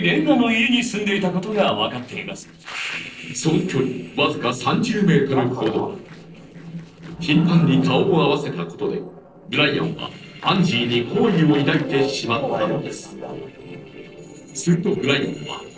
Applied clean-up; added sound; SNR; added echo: neural separator model SepFormer DNS4.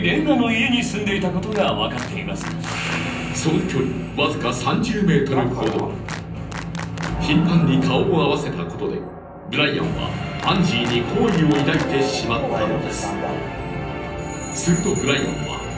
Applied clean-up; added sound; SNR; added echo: none; Clapping; 16 dB; reverberation time 0.6 s.